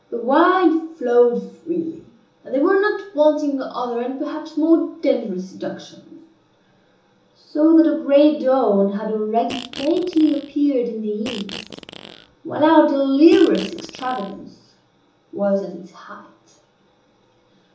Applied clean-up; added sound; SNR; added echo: none; Fart; 15 dB; reverberation time 1.2 s.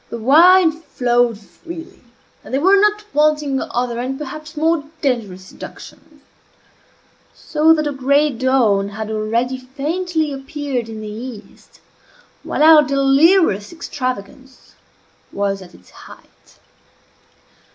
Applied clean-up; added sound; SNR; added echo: none; none; none; none.